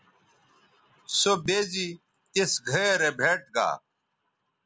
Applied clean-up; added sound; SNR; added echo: none; none; none; none.